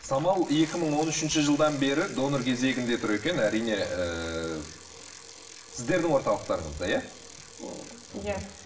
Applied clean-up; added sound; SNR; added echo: none; Bicycle; 16 dB; reverberation time 0.7 s.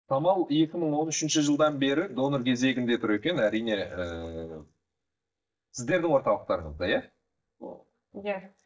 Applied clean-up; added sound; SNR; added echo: neural mask model DeepFilterNet 3.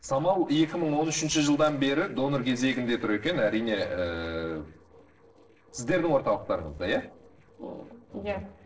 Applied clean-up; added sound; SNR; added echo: neural separator model SepFormer DNS4.